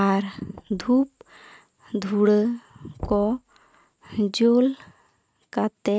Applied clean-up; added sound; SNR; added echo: neural mask model RNNoise.